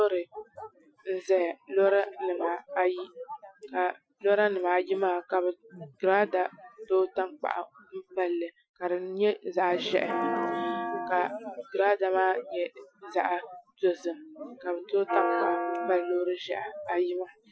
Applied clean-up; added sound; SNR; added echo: classical method Wiener filter.